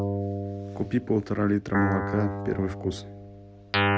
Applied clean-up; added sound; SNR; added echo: none; Guitar; 1 dB; none.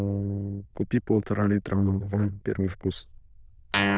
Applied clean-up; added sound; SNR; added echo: neural diffusion model UNIVERSE++.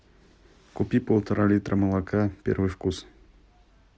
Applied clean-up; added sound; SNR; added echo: none; none; none; none.